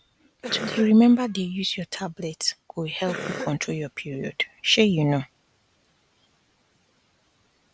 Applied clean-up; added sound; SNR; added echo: none; Cough; 10 dB; none.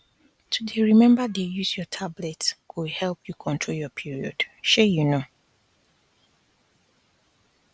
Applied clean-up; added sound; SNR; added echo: none; none; none; none.